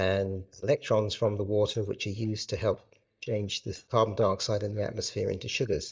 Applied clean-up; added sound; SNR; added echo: neural mask model DeepFilterNet 3.